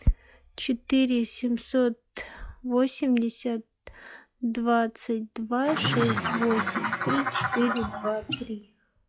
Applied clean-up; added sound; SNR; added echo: classical method log-MMSE.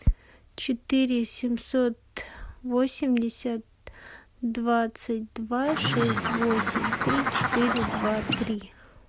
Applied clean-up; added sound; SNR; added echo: none; Bird; 0 dB; none.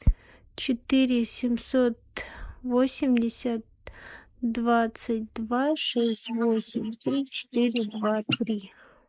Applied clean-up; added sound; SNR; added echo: neural mask model Resemble Enhance denoiser.